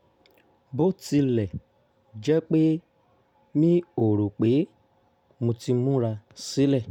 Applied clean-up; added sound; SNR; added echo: none; none; none; none.